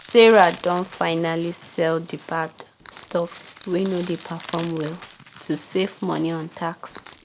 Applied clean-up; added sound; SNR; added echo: none; Crushing; 16 dB; none.